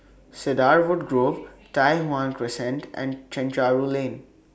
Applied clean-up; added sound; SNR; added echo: none; none; none; none.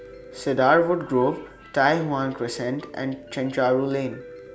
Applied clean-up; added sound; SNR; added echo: none; Piano; 20 dB; none.